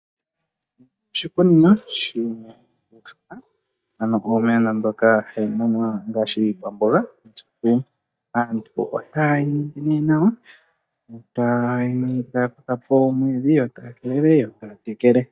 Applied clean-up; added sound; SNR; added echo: neural mask model DeepFilterNet 3.